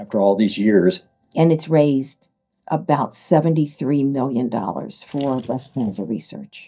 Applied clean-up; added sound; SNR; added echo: neural mask model DeepFilterNet 3.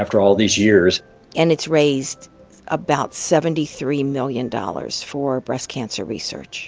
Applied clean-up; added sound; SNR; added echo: none; none; none; none.